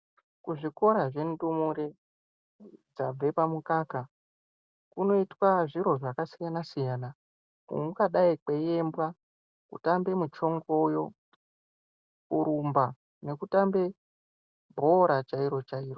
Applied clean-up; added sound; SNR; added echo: none; none; none; none.